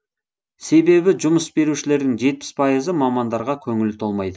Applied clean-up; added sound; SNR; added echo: none; none; none; none.